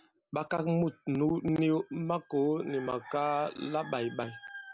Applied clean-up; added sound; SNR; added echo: none; none; none; none.